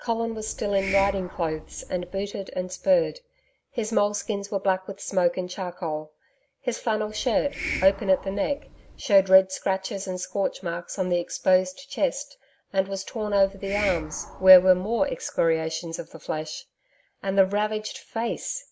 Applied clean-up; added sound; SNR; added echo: none; Hiss; 12 dB; none.